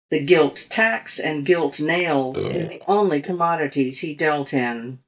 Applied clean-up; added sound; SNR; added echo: neural mask model DeepFilterNet 3.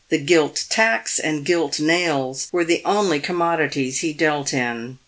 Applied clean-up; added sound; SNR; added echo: none; none; none; none.